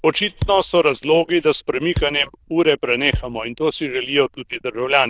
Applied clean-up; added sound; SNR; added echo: neural diffusion model UNIVERSE++.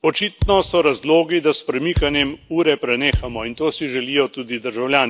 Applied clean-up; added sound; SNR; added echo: none; Thump, thud; 9 dB; none.